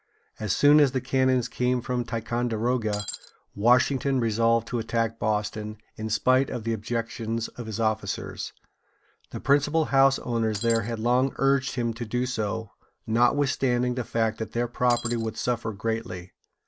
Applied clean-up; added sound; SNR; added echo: none; Shatter; 11 dB; none.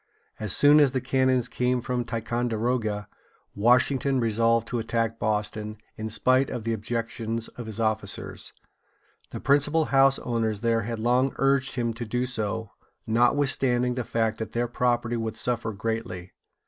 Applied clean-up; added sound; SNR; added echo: none; none; none; none.